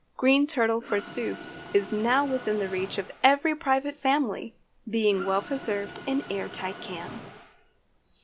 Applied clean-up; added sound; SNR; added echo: none; Mechanisms; 16 dB; none.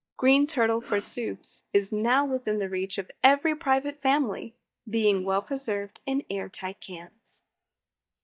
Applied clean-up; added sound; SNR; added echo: neural mask model DeepFilterNet 3.